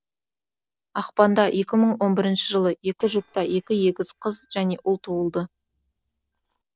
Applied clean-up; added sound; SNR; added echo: neural separator model SepFormer DNS4.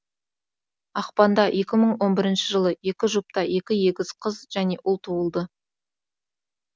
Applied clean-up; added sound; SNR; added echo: none; none; none; none.